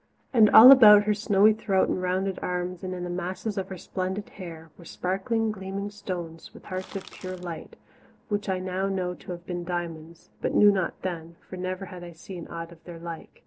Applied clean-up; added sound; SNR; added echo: neural separator model SepFormer DNS4.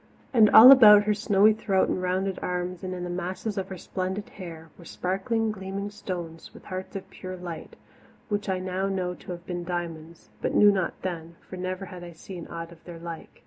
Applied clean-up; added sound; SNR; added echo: none; none; none; none.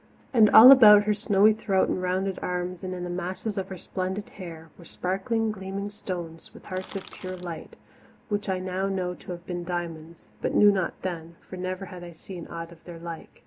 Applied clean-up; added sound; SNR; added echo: none; Crackle; 19 dB; none.